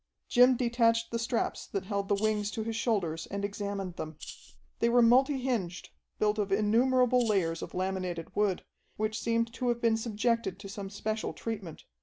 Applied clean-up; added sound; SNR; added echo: none; Rattle (instrument); 15 dB; none.